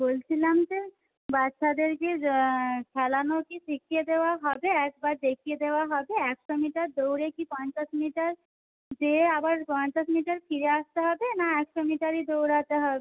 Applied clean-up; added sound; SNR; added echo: none; none; none; none.